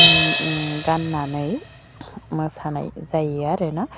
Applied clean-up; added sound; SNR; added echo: none; Crash cymbal; -1 dB; none.